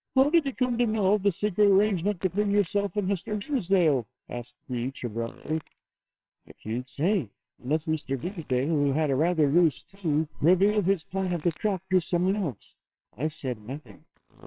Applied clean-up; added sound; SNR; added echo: neural separator model SepFormer WHAMR!.